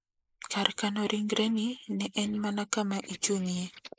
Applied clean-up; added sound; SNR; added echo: neural mask model Resemble Enhance denoiser.